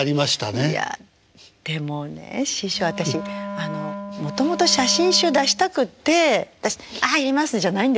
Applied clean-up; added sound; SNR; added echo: none; Wind instrument, woodwind instrument; 10 dB; none.